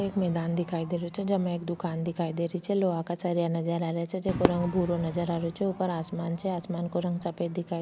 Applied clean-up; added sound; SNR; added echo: none; Crowd / Fireworks; 10 dB; none.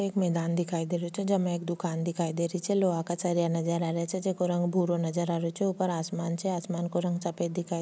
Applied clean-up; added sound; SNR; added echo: none; none; none; none.